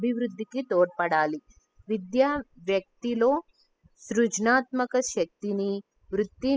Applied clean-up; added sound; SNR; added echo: classical method spectral subtraction.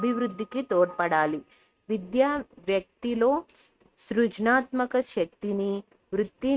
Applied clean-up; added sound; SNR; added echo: neural mask model RNNoise.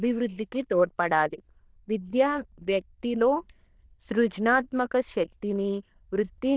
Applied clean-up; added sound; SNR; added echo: neural diffusion model UNIVERSE++.